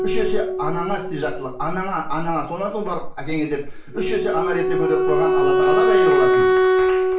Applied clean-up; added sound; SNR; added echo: none; Wind instrument, woodwind instrument; -3 dB; reverberation time 0.4 s.